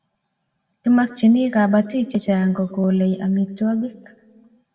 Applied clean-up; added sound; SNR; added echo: none; none; none; reverberation time 0.9 s.